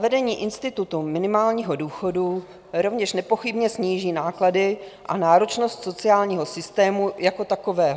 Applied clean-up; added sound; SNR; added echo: none; none; none; none.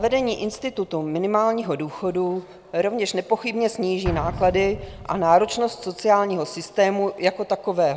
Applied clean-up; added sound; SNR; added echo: none; Explosion; 17 dB; none.